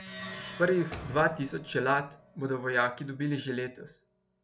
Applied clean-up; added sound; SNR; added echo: none; Door + Plucked string instrument; 16 dB; none.